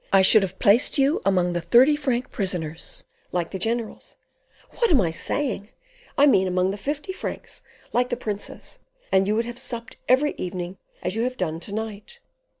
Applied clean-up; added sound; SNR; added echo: none; none; none; none.